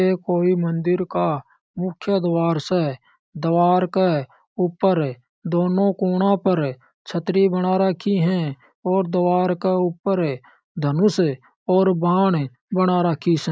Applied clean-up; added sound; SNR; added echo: none; none; none; none.